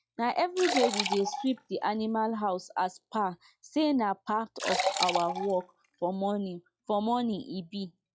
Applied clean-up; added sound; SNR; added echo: classical method log-MMSE.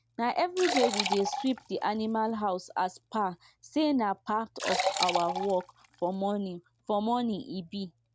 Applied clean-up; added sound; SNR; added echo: none; Liquid; 6 dB; none.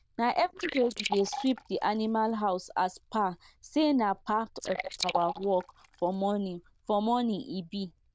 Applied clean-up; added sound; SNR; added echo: neural diffusion model UNIVERSE++.